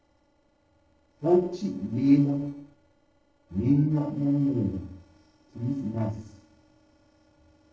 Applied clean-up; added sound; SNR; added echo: neural separator model SepFormer DNS4.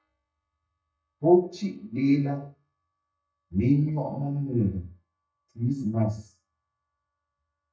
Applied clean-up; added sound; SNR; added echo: neural mask model DeepFilterNet 3.